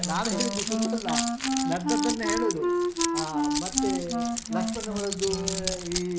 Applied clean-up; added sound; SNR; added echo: none; Wind instrument, woodwind instrument + Keys jangling; -4 dB; none.